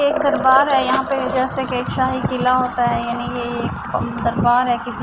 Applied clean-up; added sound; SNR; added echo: none; Liquid; 10 dB; none.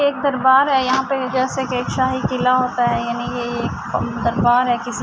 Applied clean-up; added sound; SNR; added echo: none; none; none; none.